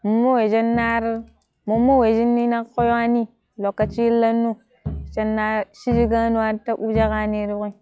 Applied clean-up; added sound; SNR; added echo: classical method log-MMSE.